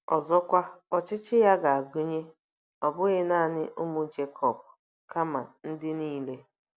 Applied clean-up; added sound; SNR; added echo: none; none; none; none.